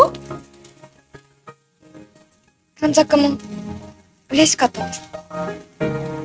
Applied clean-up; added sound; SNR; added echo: neural mask model RNNoise.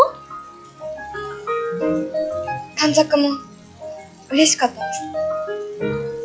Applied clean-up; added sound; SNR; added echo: classical method log-MMSE.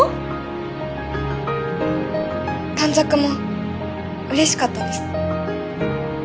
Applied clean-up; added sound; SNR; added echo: none; none; none; none.